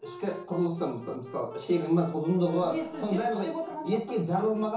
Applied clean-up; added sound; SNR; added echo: none; Wind instrument, woodwind instrument; 17 dB; reverberation time 0.7 s.